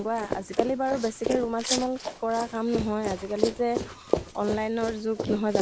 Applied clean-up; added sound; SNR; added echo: neural mask model Resemble Enhance denoiser.